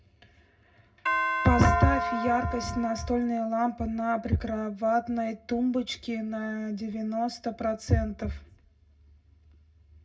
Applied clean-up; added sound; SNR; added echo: none; Doorbell; 1 dB; reverberation time 0.2 s.